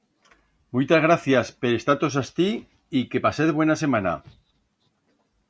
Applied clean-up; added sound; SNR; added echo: none; none; none; none.